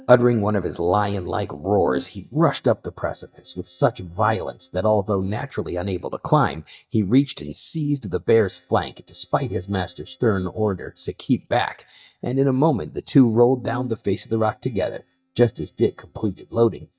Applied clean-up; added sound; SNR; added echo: neural mask model DeepFilterNet 3.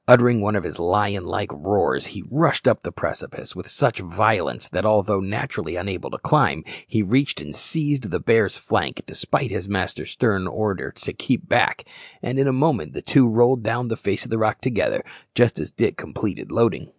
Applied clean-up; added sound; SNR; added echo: none; none; none; none.